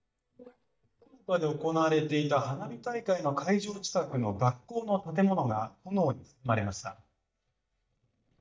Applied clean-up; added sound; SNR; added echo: neural mask model DeepFilterNet 3.